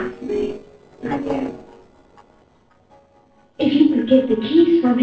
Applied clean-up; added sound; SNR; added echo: neural separator model SepFormer DNS4.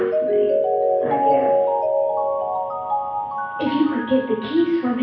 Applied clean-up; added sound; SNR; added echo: none; Mallet percussion; -4 dB; reverberation time 0.7 s.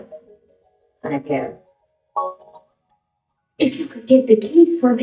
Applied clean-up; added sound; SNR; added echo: neural mask model DeepFilterNet 3.